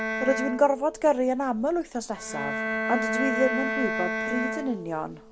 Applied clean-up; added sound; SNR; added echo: none; Bowed string instrument; 4 dB; none.